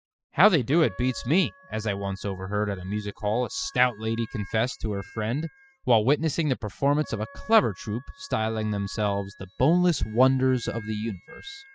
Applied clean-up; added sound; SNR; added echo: classical method spectral subtraction.